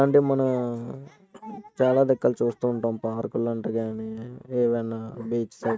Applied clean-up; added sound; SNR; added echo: neural mask model RNNoise.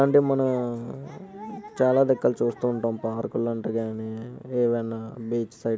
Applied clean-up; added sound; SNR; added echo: none; none; none; none.